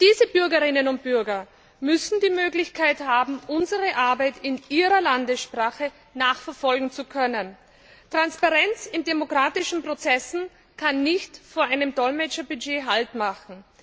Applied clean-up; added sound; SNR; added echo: none; none; none; none.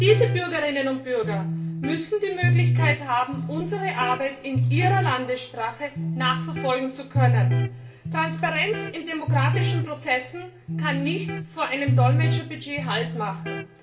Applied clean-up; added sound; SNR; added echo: none; Electric guitar; -1 dB; reverberation time 0.4 s.